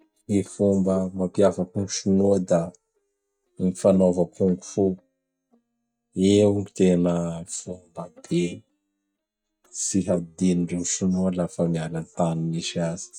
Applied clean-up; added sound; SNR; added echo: neural mask model DeepFilterNet 3.